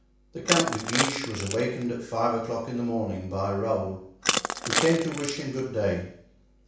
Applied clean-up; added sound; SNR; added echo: none; Crushing; 2 dB; reverberation time 0.7 s.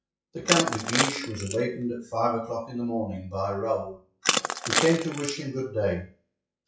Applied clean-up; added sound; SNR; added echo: classical method WPE with log-MMSE.